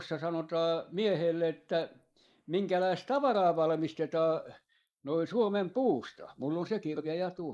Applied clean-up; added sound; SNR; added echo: neural mask model Resemble Enhance denoiser.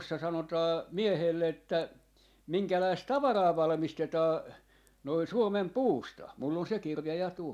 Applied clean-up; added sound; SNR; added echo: none; none; none; none.